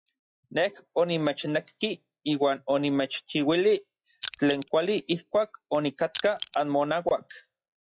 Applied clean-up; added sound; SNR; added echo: classical method log-MMSE.